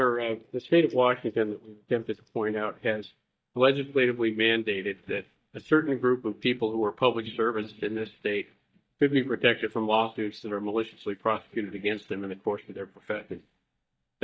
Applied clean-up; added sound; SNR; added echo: neural mask model DeepFilterNet 3.